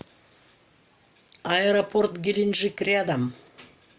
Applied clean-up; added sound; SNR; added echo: none; none; none; none.